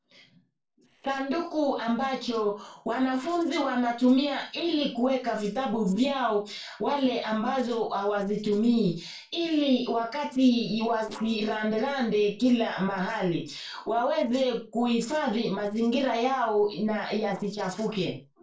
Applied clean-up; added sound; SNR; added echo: neural separator model SepFormer DNS4.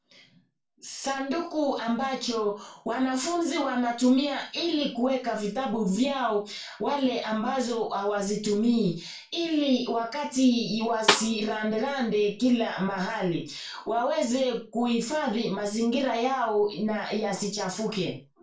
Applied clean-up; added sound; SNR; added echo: none; Snare drum; 2 dB; reverberation time 0.3 s.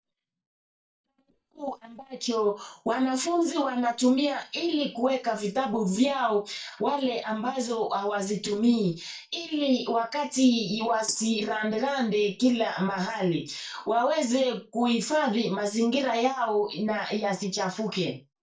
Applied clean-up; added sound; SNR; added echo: neural mask model DeepFilterNet 3.